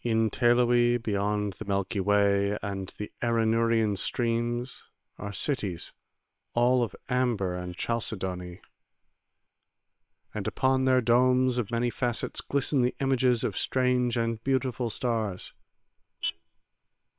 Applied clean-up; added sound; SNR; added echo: neural separator model SepFormer WHAM!.